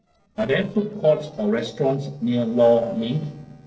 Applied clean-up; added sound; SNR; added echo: neural separator model SepFormer DNS4.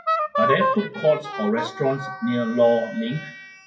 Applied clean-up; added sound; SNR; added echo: classical method WPE with log-MMSE.